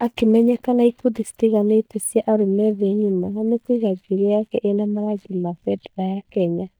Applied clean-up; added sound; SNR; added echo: neural mask model DeepFilterNet 3.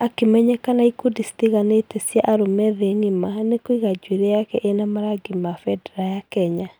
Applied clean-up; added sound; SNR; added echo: none; none; none; none.